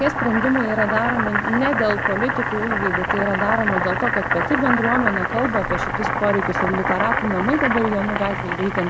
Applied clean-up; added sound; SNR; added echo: none; Boiling; 0 dB; none.